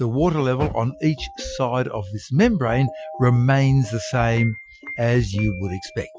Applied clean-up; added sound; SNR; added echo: classical method Wiener filter.